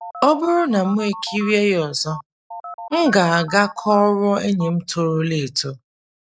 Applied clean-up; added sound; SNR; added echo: neural mask model RNNoise.